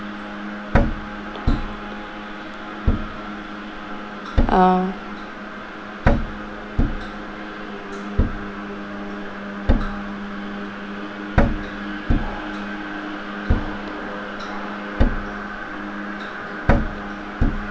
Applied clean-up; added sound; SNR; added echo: none; Thump, thud; -4 dB; none.